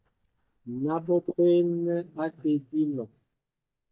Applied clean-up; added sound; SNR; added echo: neural mask model DeepFilterNet 3.